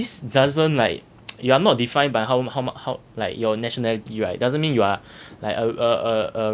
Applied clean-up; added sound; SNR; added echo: none; none; none; none.